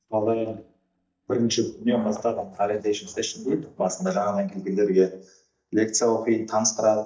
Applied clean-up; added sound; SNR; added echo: neural mask model DeepFilterNet 3.